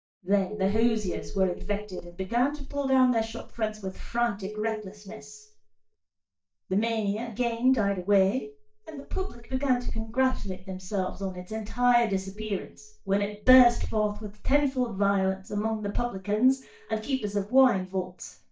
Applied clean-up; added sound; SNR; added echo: neural mask model DeepFilterNet 3.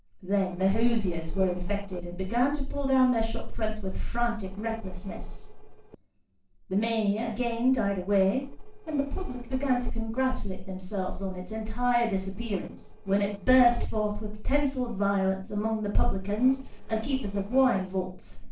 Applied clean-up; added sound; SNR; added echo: neural separator model SepFormer DNS4.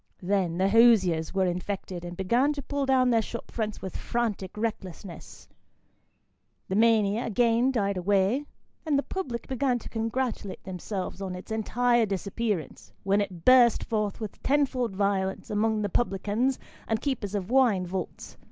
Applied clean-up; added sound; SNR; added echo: none; none; none; none.